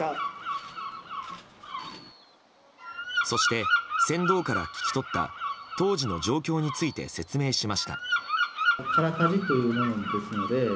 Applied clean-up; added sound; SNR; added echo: none; Bird vocalization, bird call, bird song; 1 dB; none.